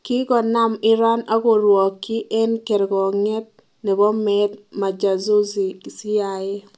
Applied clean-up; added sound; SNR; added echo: none; none; none; none.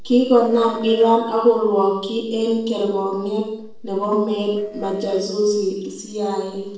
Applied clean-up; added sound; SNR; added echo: neural separator model SepFormer DNS4.